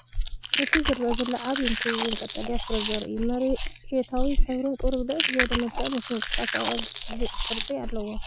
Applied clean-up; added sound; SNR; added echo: none; Chewing, mastication; -4 dB; none.